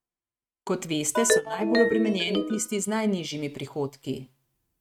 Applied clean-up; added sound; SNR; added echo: neural mask model RNNoise.